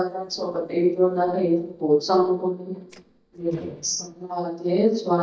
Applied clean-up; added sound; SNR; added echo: neural mask model DeepFilterNet 3.